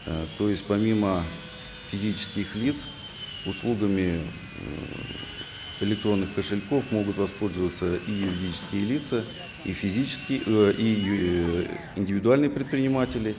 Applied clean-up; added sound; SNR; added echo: none; Sawing; 14 dB; none.